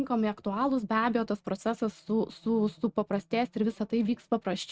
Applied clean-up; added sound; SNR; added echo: neural mask model RNNoise.